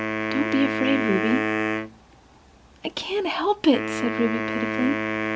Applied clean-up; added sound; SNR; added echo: none; Wind instrument, woodwind instrument; 2 dB; none.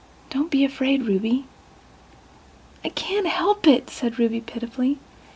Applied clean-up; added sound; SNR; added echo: none; none; none; none.